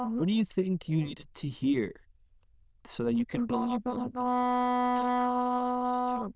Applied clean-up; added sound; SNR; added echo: neural diffusion model UNIVERSE++.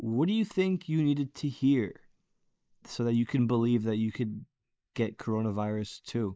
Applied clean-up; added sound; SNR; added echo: neural mask model Resemble Enhance denoiser.